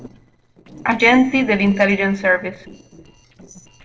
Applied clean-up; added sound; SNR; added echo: neural separator model SepFormer DNS4.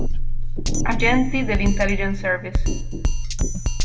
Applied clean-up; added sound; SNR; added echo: none; Drum kit; -5 dB; reverberation time 0.7 s.